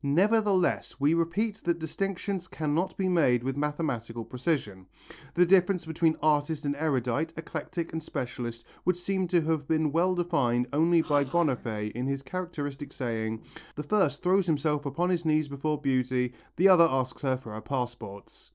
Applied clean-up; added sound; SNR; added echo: neural separator model SepFormer DNS4.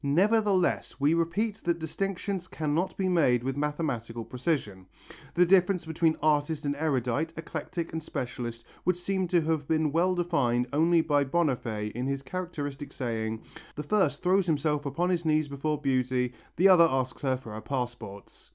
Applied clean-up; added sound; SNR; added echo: none; none; none; none.